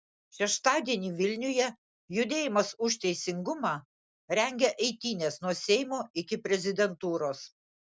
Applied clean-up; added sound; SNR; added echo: none; none; none; none.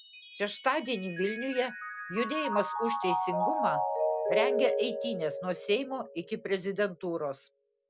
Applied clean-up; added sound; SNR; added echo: none; Mallet percussion; 1 dB; none.